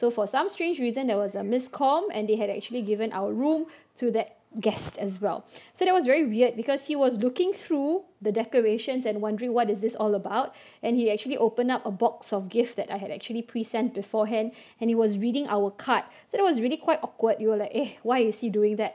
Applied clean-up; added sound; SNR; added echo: none; none; none; none.